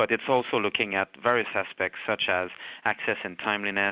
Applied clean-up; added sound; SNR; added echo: none; none; none; none.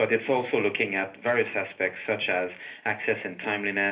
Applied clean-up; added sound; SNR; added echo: none; none; none; reverberation time 0.3 s.